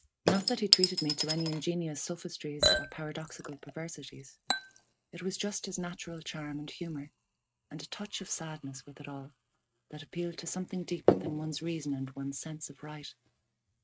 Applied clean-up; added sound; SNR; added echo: neural mask model RNNoise.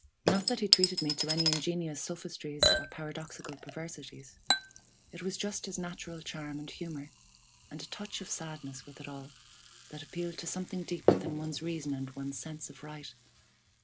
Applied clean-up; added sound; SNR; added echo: none; Chink, clink / Liquid; -2 dB; none.